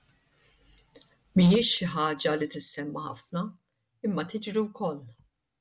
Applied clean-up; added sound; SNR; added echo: none; none; none; none.